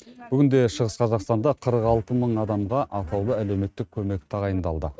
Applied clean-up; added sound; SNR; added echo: neural mask model RNNoise.